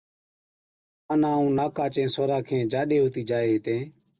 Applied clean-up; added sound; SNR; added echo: none; none; none; none.